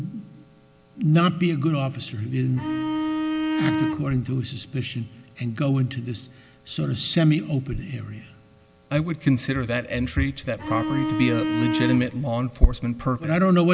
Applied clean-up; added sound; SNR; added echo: none; Bowed string instrument; 2 dB; none.